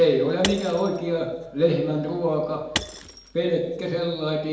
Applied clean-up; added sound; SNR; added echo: none; Shatter / Crushing; 12 dB; reverberation time 0.9 s.